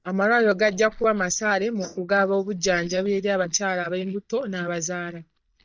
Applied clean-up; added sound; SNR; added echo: neural mask model DeepFilterNet 3.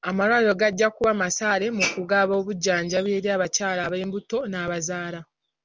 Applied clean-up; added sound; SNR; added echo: none; none; none; none.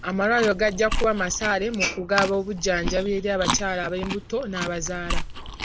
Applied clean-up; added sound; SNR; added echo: none; Chewing, mastication; 6 dB; none.